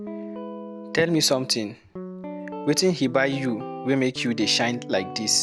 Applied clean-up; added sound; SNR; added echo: none; Guitar; 11 dB; none.